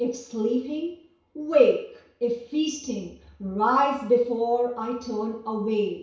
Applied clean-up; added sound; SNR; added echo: none; none; none; reverberation time 0.6 s.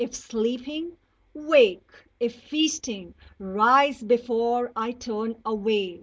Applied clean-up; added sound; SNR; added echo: none; none; none; none.